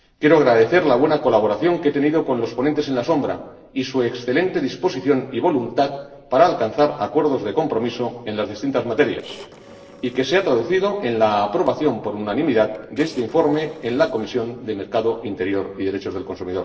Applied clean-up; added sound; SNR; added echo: neural separator model SepFormer DNS4.